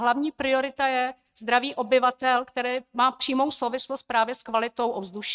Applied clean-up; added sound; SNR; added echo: neural mask model RNNoise.